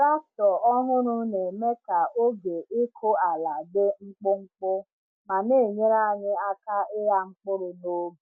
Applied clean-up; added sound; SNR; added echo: none; none; none; none.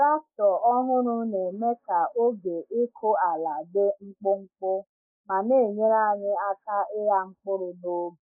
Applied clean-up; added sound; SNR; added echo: neural mask model Resemble Enhance denoiser.